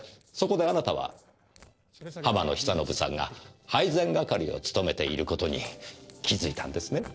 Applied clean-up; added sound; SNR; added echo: neural separator model SepFormer DNS4.